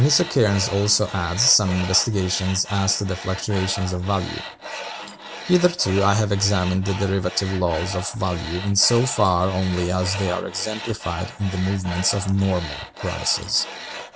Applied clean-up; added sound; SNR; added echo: none; Tools; 12 dB; none.